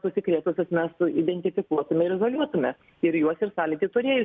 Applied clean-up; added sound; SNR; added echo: none; none; none; none.